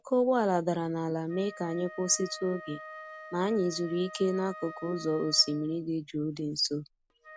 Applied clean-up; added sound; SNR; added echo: none; Wind instrument, woodwind instrument; 17 dB; none.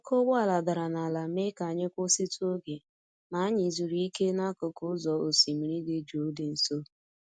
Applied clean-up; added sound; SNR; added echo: none; none; none; none.